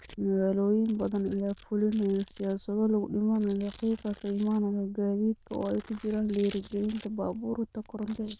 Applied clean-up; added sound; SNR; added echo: neural diffusion model UNIVERSE++.